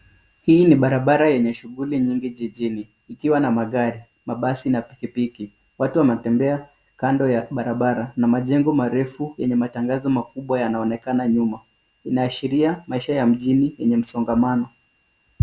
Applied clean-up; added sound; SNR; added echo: none; none; none; none.